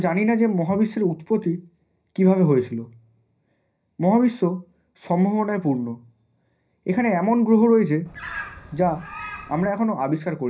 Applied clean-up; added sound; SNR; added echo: none; Bird; 14 dB; reverberation time 0.4 s.